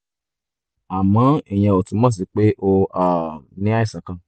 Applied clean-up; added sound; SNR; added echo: none; none; none; none.